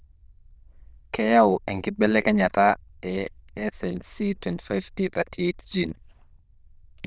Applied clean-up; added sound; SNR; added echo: neural diffusion model UNIVERSE++.